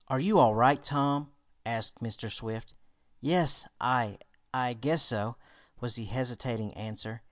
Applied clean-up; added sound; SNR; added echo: none; none; none; none.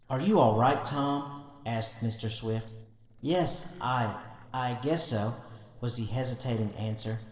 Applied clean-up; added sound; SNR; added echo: neural separator model SepFormer DNS4.